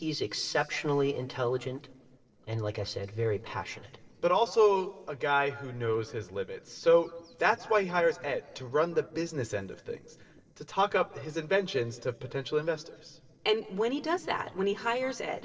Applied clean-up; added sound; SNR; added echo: neural separator model SepFormer DNS4.